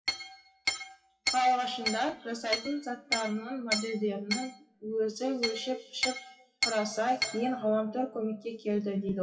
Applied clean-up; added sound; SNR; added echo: classical method WPE with log-MMSE.